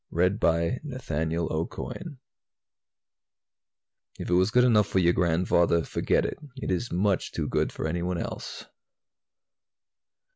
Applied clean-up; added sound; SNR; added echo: none; none; none; none.